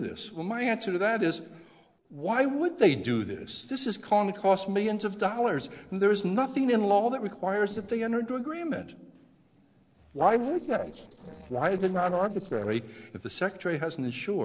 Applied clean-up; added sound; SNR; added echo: neural separator model SepFormer DNS4.